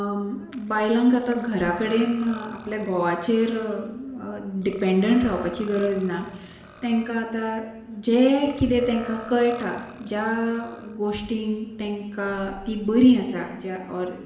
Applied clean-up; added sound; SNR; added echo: none; Burping, eructation; 19 dB; reverberation time 1.3 s.